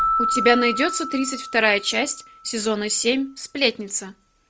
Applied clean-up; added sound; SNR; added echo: none; Keyboard (musical); 6 dB; none.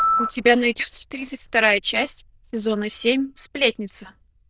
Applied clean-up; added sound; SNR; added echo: neural diffusion model UNIVERSE++.